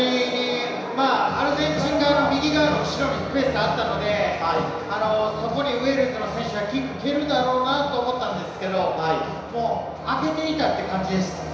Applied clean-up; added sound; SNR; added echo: none; none; none; reverberation time 1.0 s.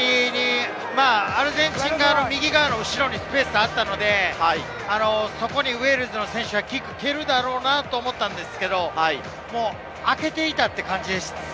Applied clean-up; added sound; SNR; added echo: none; none; none; none.